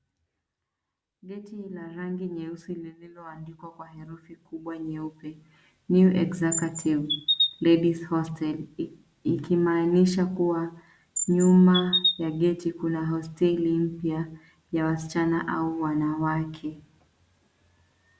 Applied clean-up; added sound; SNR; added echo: none; Chirp, tweet; 2 dB; none.